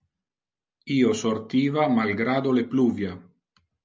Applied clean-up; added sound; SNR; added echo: none; none; none; none.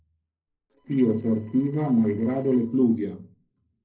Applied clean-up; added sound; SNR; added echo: neural separator model SepFormer DNS4.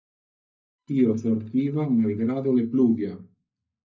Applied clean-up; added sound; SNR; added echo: neural mask model DeepFilterNet 3.